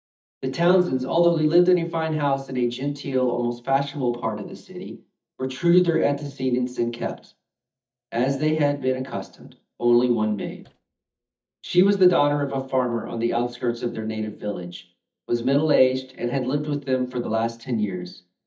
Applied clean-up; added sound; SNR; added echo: neural mask model DeepFilterNet 3.